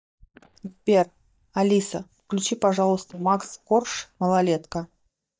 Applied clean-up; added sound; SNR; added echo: neural mask model DeepFilterNet 3.